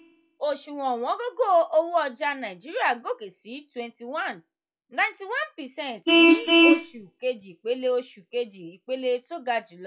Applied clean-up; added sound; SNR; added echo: classical method log-MMSE.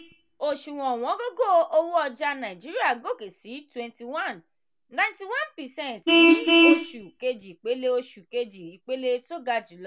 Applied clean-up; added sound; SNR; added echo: none; Vehicle horn, car horn, honking; -1 dB; none.